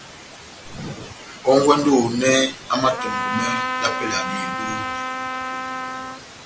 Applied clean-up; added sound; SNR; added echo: none; Trumpet; 4 dB; none.